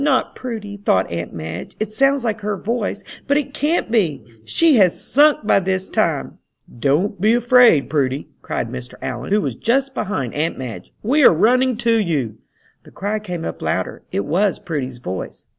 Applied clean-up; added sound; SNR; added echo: none; none; none; none.